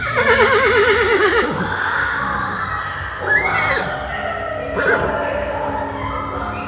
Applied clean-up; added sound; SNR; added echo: none; Livestock, farm animals, working animals; -3 dB; reverberation time 2.2 s.